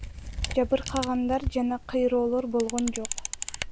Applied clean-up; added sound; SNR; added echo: none; Camera; 7 dB; none.